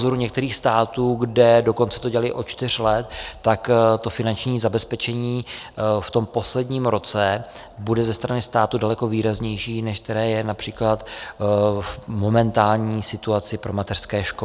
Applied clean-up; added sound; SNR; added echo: none; none; none; none.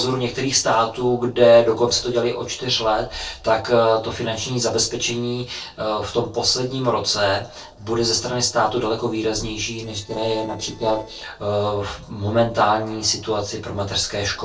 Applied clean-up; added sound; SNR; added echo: neural separator model SepFormer DNS4.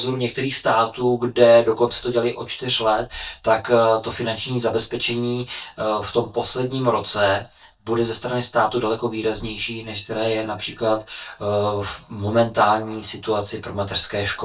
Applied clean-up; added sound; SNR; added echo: neural mask model DeepFilterNet 3.